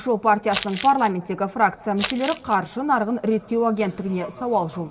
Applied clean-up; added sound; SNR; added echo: none; Crumpling, crinkling; 10 dB; reverberation time 0.3 s.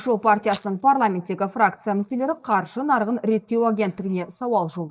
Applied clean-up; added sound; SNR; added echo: neural mask model DeepFilterNet 3.